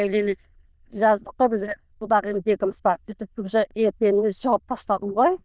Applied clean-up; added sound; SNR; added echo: neural diffusion model UNIVERSE++.